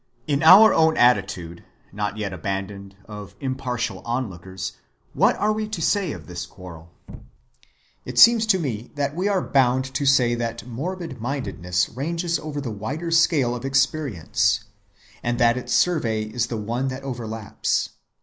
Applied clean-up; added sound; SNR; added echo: none; Sliding door / Slam / Wood; 20 dB; none.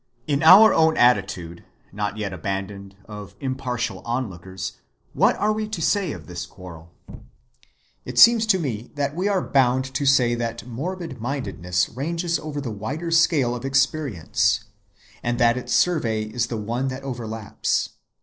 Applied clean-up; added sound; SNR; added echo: neural separator model SepFormer DNS4.